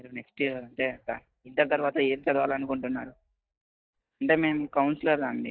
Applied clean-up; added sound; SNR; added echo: neural mask model DeepFilterNet 3.